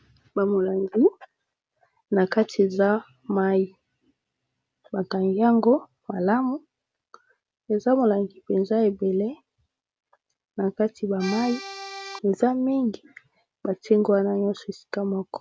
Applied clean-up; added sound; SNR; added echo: none; Accordion; 11 dB; none.